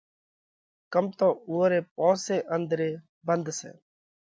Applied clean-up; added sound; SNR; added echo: none; none; none; none.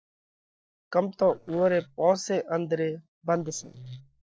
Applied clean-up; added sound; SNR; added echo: neural separator model SepFormer DNS4.